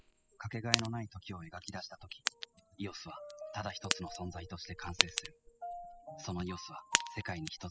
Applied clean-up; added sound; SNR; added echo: classical method spectral subtraction.